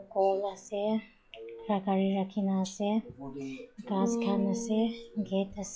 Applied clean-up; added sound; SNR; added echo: classical method log-MMSE.